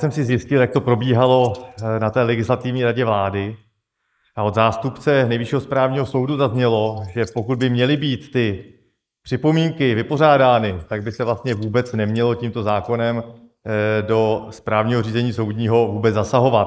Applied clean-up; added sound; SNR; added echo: neural mask model Resemble Enhance denoiser.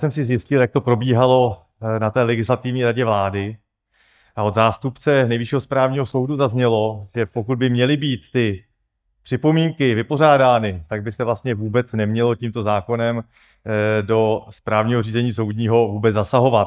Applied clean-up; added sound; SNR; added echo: neural mask model DeepFilterNet 3.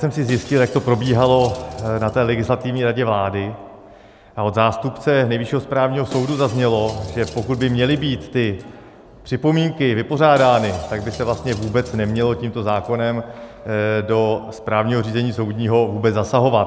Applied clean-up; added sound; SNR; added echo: none; Bowed string instrument + Shatter; 19 dB; none.